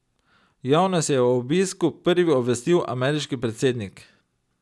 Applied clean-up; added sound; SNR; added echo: none; none; none; none.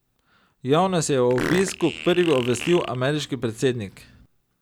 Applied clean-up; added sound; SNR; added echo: none; Fart; 11 dB; none.